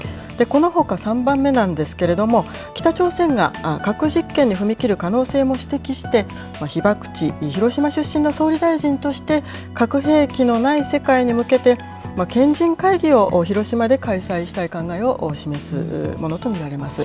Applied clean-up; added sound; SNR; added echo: none; none; none; none.